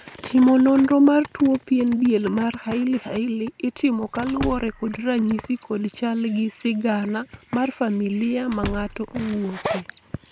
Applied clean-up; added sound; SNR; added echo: none; Slam; 14 dB; none.